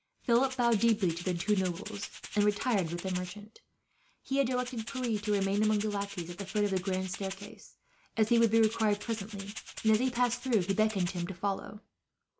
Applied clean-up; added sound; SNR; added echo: none; Rattle (instrument); 13 dB; none.